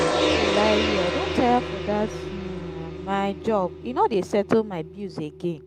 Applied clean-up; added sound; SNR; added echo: none; Gong; 2 dB; none.